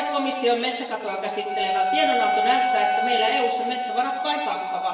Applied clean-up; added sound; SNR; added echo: none; Wind instrument, woodwind instrument; -1 dB; reverberation time 1.2 s.